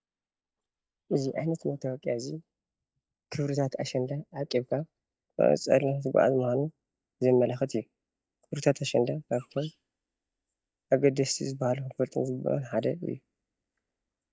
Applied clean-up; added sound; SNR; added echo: neural mask model DeepFilterNet 3.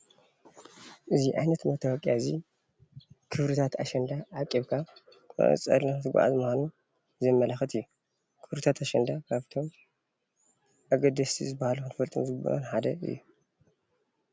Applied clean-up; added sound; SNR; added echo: none; none; none; none.